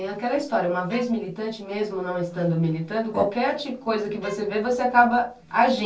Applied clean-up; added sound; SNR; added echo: neural separator model SepFormer DNS4.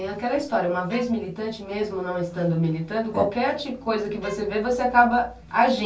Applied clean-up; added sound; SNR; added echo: none; Bowed string instrument; 19 dB; reverberation time 0.2 s.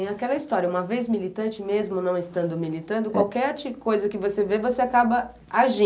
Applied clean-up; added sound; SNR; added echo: none; none; none; none.